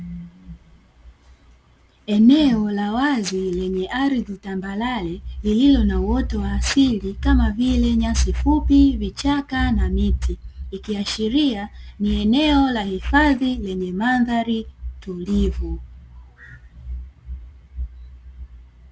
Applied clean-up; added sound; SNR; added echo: none; none; none; none.